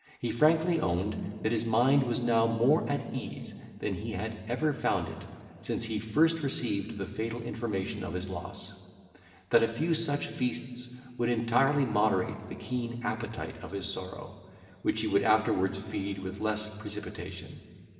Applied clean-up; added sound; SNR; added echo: none; none; none; reverberation time 2.7 s.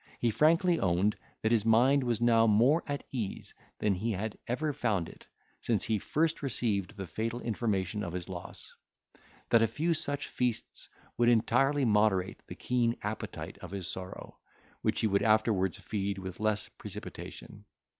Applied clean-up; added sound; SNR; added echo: none; none; none; none.